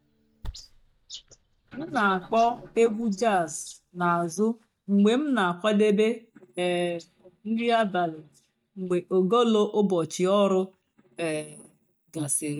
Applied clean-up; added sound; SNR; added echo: neural mask model DeepFilterNet 3.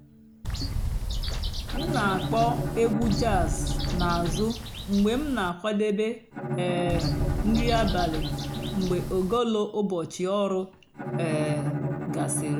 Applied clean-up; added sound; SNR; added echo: none; Bowed string instrument + Bird; 2 dB; none.